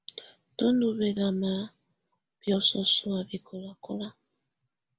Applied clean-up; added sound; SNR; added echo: none; none; none; none.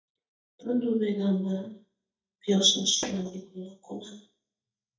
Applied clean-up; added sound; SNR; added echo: neural mask model DeepFilterNet 3.